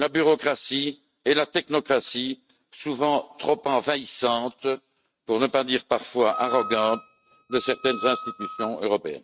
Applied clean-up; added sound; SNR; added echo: neural mask model RNNoise.